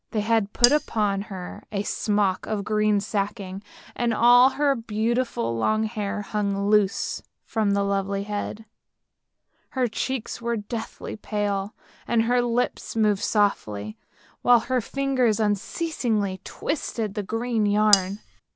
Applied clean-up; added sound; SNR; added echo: none; Cutlery, silverware; 2 dB; none.